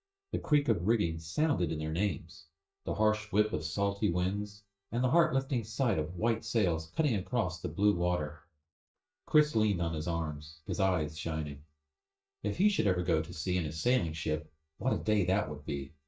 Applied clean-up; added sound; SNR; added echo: neural mask model DeepFilterNet 3.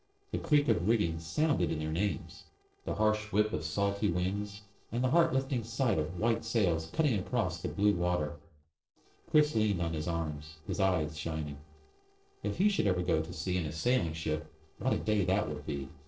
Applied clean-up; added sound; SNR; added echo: neural separator model SepFormer DNS4.